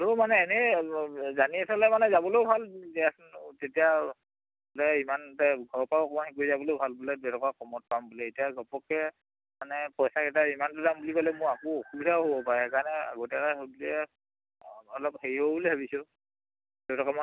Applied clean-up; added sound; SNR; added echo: none; none; none; none.